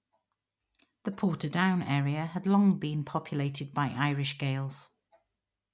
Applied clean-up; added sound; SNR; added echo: none; none; none; none.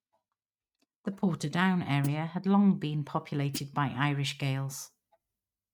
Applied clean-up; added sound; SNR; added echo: neural mask model RNNoise.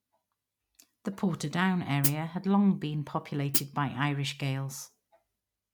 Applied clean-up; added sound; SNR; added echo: none; Hi-hat; -1 dB; none.